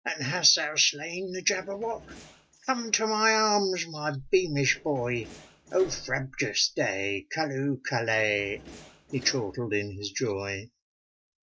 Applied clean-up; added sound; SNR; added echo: neural mask model DeepFilterNet 3.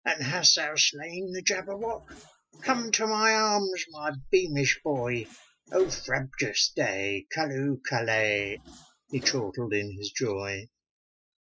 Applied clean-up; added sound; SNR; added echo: classical method spectral subtraction.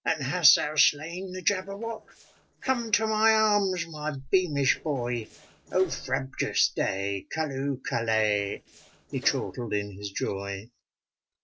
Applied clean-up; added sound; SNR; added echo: neural separator model SepFormer DNS4.